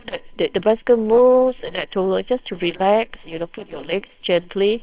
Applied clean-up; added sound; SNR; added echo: neural separator model SepFormer WHAMR!.